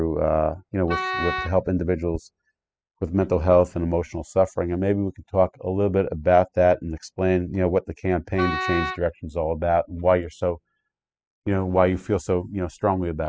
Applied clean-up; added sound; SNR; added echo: classical method spectral subtraction.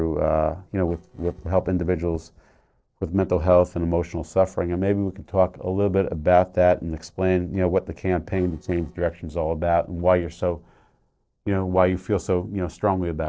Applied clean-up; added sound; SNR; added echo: neural separator model SepFormer DNS4.